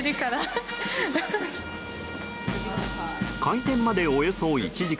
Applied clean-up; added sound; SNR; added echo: none; none; none; none.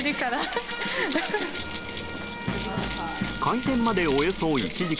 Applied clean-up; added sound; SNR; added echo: none; Keys jangling; 12 dB; none.